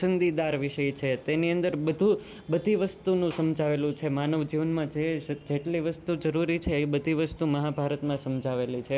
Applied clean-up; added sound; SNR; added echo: none; none; none; none.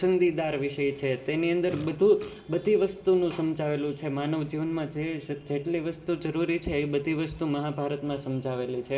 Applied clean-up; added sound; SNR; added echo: none; Fart; 18 dB; reverberation time 1.0 s.